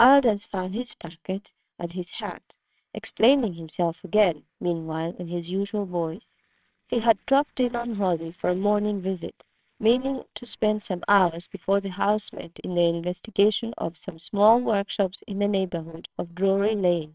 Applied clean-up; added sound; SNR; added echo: neural separator model SepFormer WHAMR!.